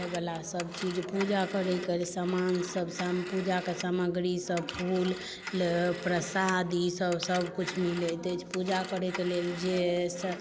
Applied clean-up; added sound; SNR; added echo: none; Telephone; 13 dB; none.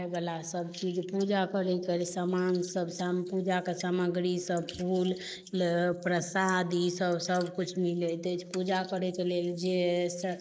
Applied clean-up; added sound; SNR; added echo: neural mask model Resemble Enhance denoiser.